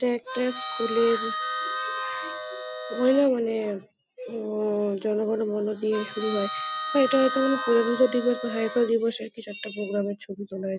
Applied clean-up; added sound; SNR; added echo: none; Harmonica; 6 dB; none.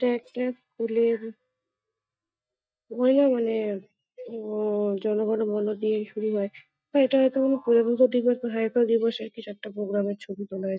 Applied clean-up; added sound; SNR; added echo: neural mask model DeepFilterNet 3.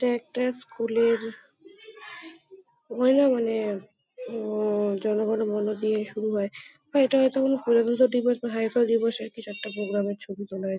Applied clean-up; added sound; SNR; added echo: none; none; none; none.